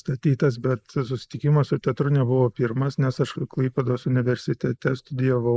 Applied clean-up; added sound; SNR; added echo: neural mask model Resemble Enhance denoiser.